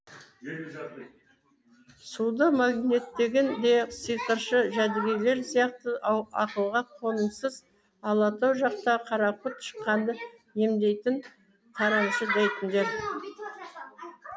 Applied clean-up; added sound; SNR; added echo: none; none; none; none.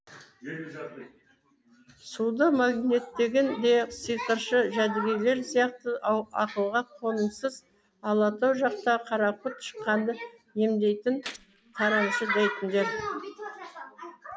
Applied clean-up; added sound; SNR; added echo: none; Gunshot, gunfire; 19 dB; none.